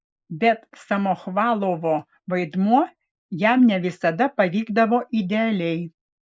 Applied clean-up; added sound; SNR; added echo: neural mask model Resemble Enhance denoiser.